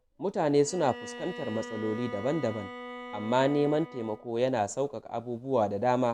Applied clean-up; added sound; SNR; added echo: none; Bowed string instrument; 15 dB; none.